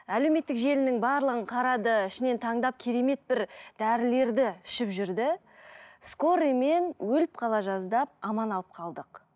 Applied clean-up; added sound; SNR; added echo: none; none; none; none.